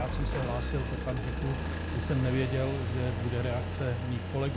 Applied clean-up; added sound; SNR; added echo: none; Engine; 1 dB; none.